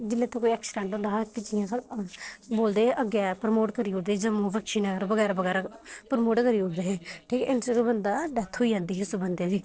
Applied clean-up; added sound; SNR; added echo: neural separator model SepFormer DNS4.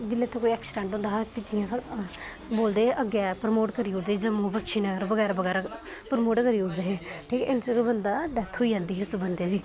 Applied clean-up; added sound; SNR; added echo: none; none; none; none.